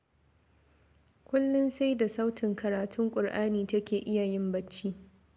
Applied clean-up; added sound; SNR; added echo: none; none; none; none.